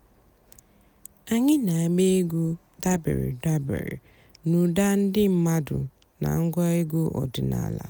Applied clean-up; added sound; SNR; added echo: none; none; none; none.